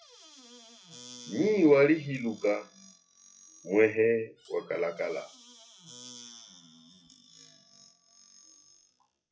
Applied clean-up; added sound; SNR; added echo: classical method WPE with log-MMSE.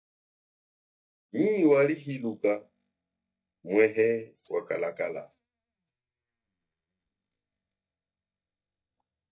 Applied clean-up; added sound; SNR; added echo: neural mask model DeepFilterNet 3.